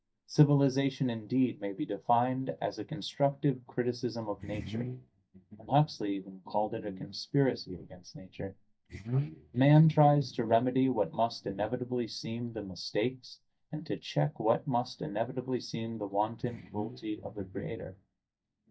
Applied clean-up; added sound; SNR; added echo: neural mask model DeepFilterNet 3.